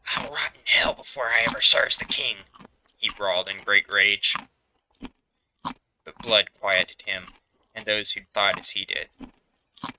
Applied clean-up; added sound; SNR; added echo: neural mask model RNNoise.